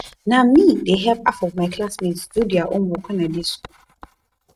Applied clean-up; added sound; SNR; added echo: neural mask model RNNoise.